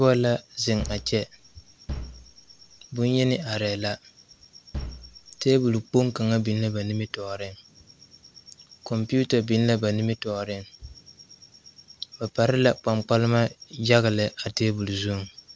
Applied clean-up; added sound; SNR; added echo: none; Bass drum; 12 dB; none.